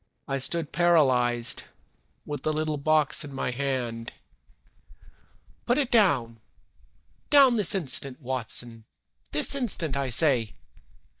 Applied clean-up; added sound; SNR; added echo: neural mask model DeepFilterNet 3.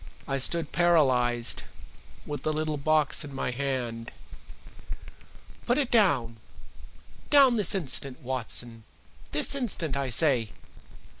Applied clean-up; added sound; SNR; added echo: neural mask model Resemble Enhance denoiser.